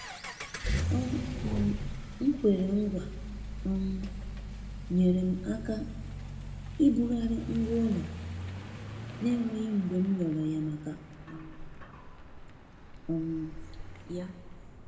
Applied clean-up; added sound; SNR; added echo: none; Accelerating, revving, vroom; 6 dB; reverberation time 1.1 s.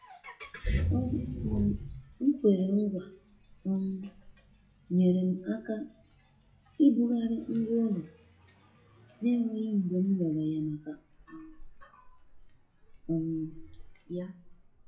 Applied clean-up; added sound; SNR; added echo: classical method WPE with log-MMSE.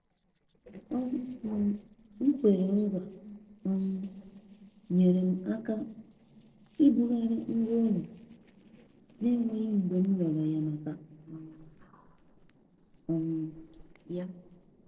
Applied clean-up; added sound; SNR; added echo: neural separator model SepFormer DNS4.